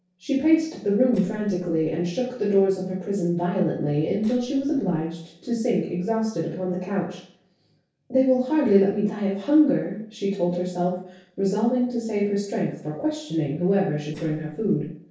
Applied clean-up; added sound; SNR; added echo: neural separator model SepFormer DNS4.